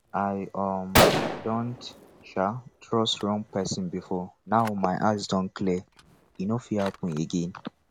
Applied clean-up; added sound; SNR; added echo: none; Gunshot, gunfire; 3 dB; none.